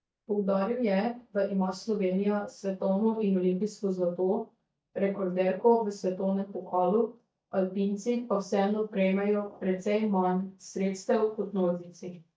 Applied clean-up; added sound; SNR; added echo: neural mask model DeepFilterNet 3.